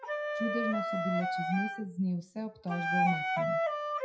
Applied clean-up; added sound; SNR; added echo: classical method WPE with log-MMSE.